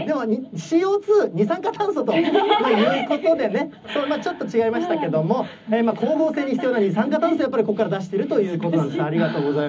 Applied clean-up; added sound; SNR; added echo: none; none; none; reverberation time 0.4 s.